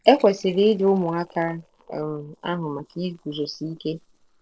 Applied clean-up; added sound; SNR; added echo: neural separator model SepFormer DNS4.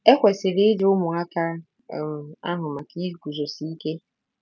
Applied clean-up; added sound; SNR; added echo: none; none; none; none.